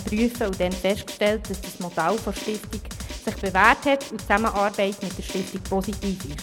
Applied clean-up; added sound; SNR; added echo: none; Drum; 11 dB; none.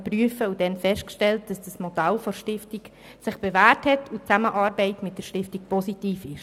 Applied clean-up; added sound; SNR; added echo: none; none; none; none.